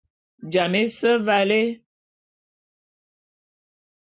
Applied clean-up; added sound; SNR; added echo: none; none; none; none.